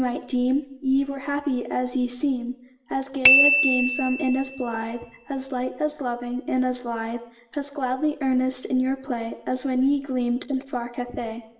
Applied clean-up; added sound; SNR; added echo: none; Bicycle bell; -1 dB; reverberation time 0.7 s.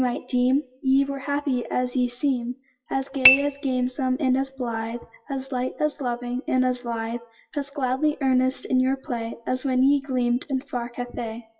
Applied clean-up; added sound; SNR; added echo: classical method WPE with log-MMSE.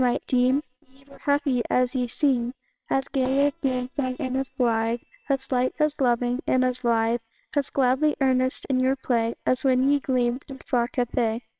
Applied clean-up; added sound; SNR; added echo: neural separator model SepFormer WHAMR!.